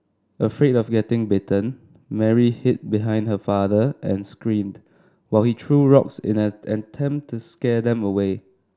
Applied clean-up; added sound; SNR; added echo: none; none; none; none.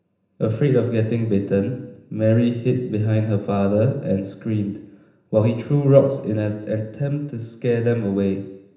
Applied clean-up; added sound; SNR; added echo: none; none; none; reverberation time 0.9 s.